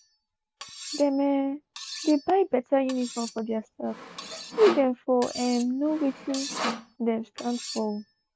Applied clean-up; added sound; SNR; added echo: none; Cutlery, silverware + Sawing; 11 dB; none.